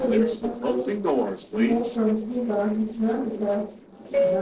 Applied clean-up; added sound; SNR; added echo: neural separator model SepFormer DNS4.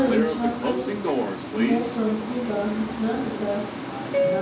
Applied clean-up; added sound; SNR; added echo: none; Subway, metro, underground; 1 dB; reverberation time 0.5 s.